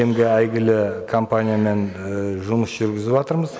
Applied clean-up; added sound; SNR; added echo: none; none; none; none.